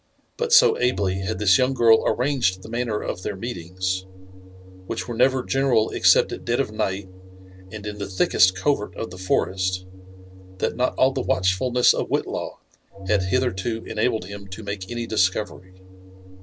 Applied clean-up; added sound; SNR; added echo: none; Organ; 11 dB; none.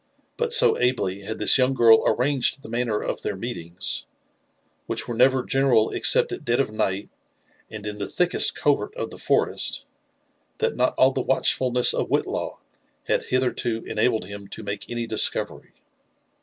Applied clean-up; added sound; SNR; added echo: none; none; none; none.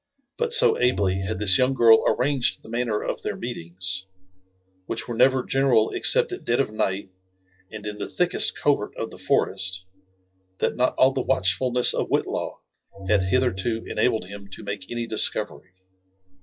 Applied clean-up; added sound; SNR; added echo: classical method log-MMSE.